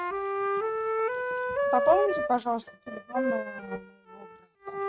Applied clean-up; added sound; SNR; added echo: neural mask model RNNoise.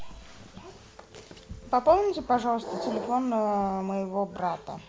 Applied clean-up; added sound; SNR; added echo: none; none; none; none.